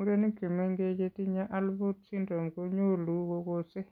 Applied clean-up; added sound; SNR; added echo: none; none; none; none.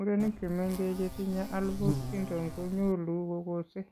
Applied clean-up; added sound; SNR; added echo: none; Insect; 6 dB; none.